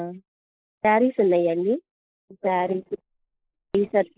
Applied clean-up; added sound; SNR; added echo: neural mask model Resemble Enhance denoiser.